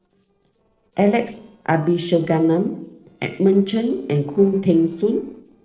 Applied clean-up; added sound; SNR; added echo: neural separator model SepFormer DNS4.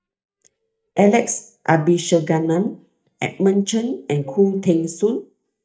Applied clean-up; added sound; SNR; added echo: neural mask model DeepFilterNet 3.